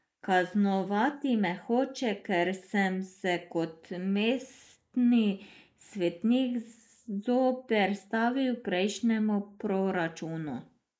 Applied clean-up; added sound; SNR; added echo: neural mask model Resemble Enhance denoiser.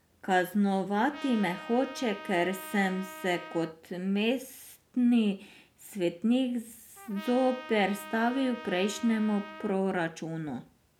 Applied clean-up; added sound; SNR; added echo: none; Trumpet; 15 dB; none.